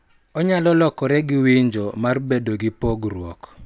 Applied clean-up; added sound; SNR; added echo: none; none; none; none.